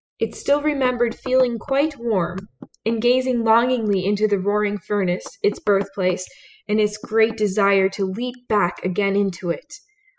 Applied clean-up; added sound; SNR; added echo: classical method spectral subtraction.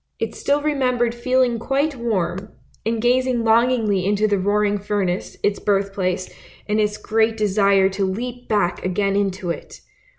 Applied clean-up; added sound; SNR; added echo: none; none; none; none.